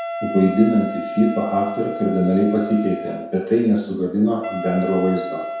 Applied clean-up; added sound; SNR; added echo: none; Wind instrument, woodwind instrument; 10 dB; reverberation time 0.7 s.